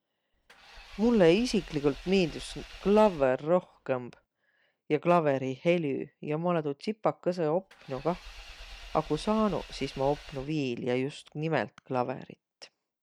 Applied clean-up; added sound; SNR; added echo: none; Engine / Vehicle; 18 dB; none.